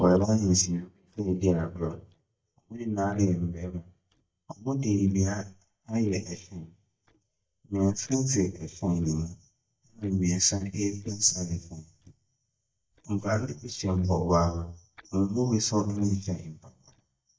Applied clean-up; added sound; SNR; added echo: neural mask model DeepFilterNet 3.